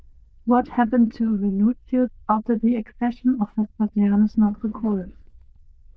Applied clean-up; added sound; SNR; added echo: neural diffusion model UNIVERSE++.